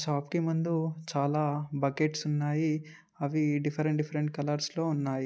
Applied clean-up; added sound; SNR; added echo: none; none; none; none.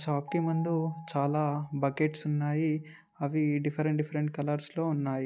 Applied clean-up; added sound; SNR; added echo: none; Piano; 19 dB; none.